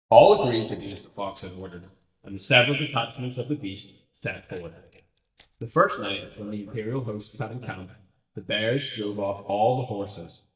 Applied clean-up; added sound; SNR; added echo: neural mask model DeepFilterNet 3.